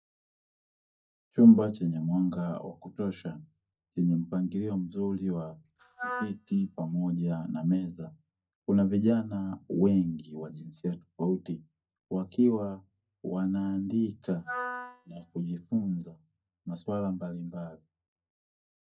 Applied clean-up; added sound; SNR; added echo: neural mask model DeepFilterNet 3.